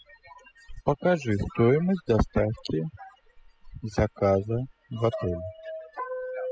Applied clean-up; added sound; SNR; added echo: classical method spectral subtraction.